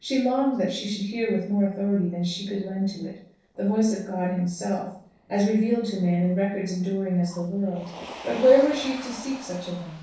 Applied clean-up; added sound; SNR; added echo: neural separator model SepFormer DNS4.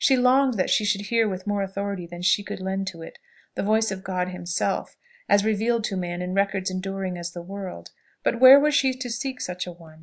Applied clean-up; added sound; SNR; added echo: none; none; none; none.